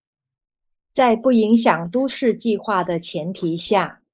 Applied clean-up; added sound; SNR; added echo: neural mask model Resemble Enhance denoiser.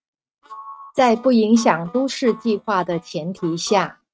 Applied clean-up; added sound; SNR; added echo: neural mask model RNNoise.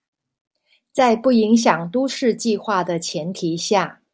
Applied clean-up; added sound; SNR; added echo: none; none; none; none.